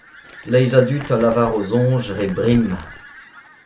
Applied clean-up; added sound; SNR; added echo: none; Crumpling, crinkling + Fowl; 18 dB; none.